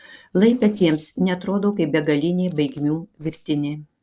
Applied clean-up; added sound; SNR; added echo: neural separator model SepFormer DNS4.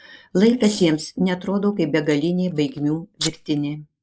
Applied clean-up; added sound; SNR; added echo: neural mask model Resemble Enhance denoiser.